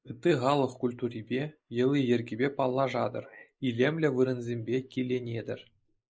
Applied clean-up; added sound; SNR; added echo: neural mask model Resemble Enhance denoiser.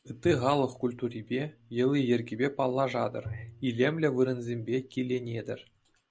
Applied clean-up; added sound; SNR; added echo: none; Bowed string instrument; 18 dB; none.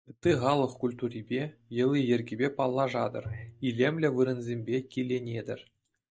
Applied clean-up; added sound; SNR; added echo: neural mask model DeepFilterNet 3.